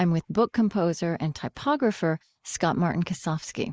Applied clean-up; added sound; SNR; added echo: neural mask model Resemble Enhance denoiser.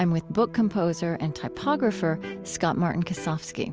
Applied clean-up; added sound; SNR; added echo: none; Electric guitar; 14 dB; none.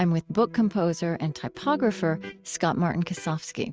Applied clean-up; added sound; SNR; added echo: neural mask model RNNoise.